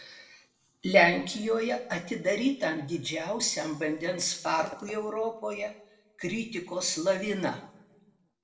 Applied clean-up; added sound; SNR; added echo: neural separator model SepFormer DNS4.